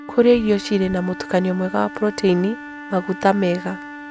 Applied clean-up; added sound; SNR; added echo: none; Wind instrument, woodwind instrument; 15 dB; none.